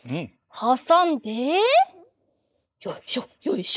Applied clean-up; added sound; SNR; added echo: neural mask model Resemble Enhance denoiser.